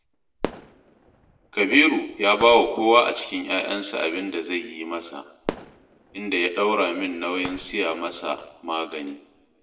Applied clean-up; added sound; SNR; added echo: none; Fireworks; 17 dB; reverberation time 0.7 s.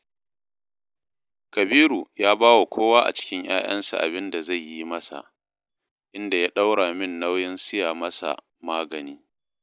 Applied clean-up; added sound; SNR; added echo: none; none; none; none.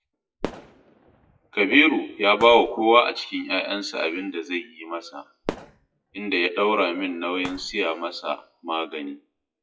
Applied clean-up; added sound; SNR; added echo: classical method WPE with log-MMSE.